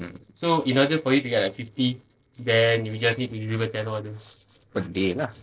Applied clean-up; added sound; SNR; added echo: neural separator model SepFormer DNS4.